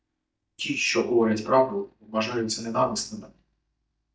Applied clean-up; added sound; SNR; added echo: neural mask model DeepFilterNet 3.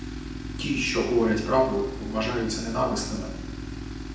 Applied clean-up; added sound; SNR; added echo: none; Tools; 7 dB; reverberation time 0.9 s.